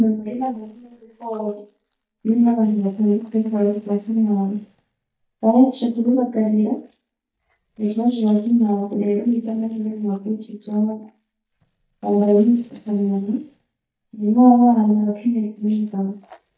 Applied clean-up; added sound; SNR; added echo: neural mask model DeepFilterNet 3.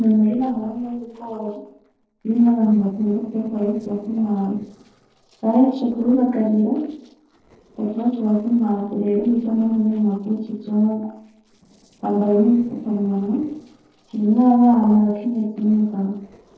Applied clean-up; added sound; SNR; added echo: neural separator model SepFormer DNS4.